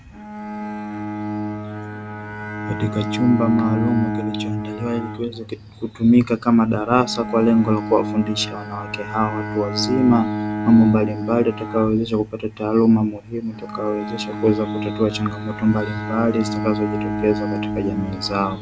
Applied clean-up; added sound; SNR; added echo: none; Bowed string instrument; 7 dB; none.